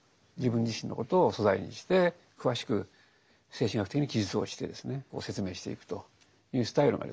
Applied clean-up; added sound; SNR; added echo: none; none; none; none.